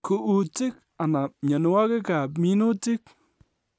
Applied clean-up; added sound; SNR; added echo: none; none; none; none.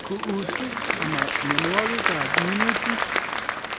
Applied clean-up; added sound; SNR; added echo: none; Applause / Crowd; -5 dB; none.